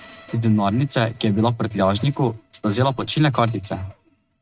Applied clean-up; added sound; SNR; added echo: neural mask model RNNoise.